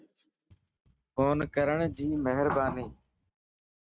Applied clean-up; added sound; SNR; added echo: neural mask model RNNoise.